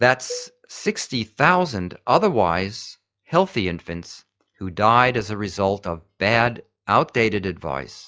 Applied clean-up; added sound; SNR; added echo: classical method log-MMSE.